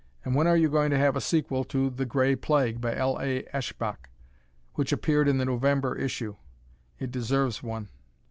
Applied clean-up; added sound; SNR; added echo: none; none; none; none.